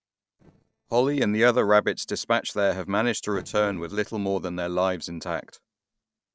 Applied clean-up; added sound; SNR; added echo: neural separator model SepFormer DNS4.